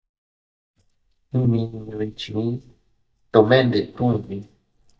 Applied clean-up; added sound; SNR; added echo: neural mask model DeepFilterNet 3.